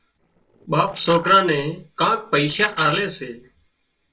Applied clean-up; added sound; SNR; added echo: neural separator model SepFormer DNS4.